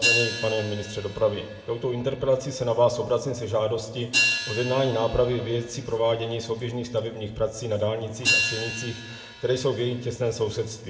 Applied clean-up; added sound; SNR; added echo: none; Hi-hat; 5 dB; reverberation time 1.3 s.